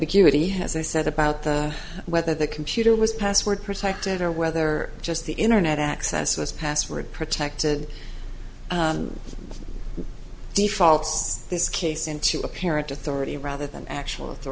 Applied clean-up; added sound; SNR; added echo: none; none; none; none.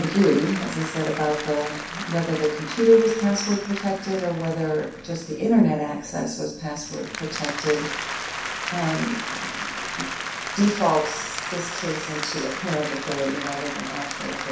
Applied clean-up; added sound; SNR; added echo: none; Applause; 8 dB; reverberation time 0.6 s.